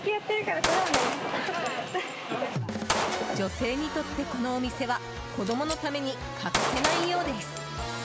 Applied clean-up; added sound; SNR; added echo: none; Gunshot, gunfire; 4 dB; none.